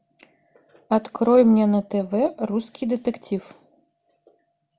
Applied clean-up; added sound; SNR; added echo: none; none; none; none.